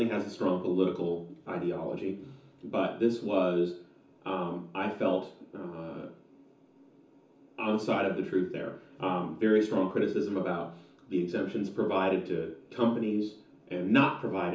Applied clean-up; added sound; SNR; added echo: none; none; none; reverberation time 0.9 s.